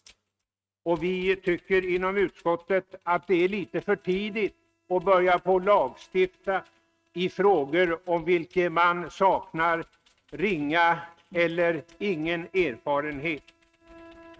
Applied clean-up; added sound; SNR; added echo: neural mask model RNNoise.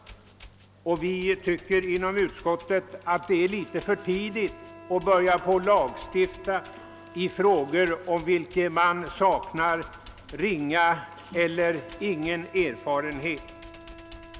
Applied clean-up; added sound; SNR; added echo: none; Wind instrument, woodwind instrument + Computer keyboard; 20 dB; none.